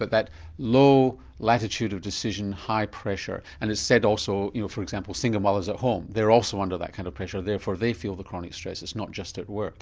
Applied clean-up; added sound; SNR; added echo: none; none; none; none.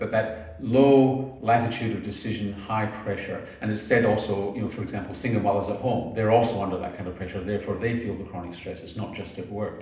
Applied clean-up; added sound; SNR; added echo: none; none; none; reverberation time 0.8 s.